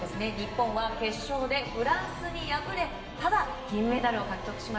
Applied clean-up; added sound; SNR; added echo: none; Alarm; 16 dB; reverberation time 1.0 s.